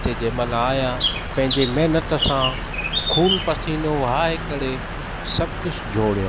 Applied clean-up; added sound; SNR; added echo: none; Bird; 3 dB; none.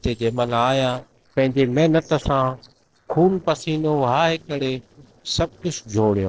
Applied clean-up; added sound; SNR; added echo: neural separator model SepFormer DNS4.